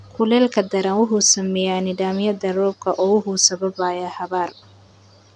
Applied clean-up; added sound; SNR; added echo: none; none; none; none.